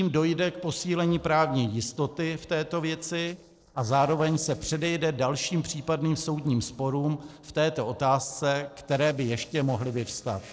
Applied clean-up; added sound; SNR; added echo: neural separator model SepFormer DNS4.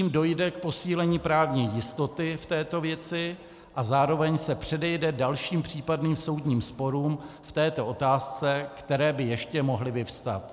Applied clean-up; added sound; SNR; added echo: none; none; none; none.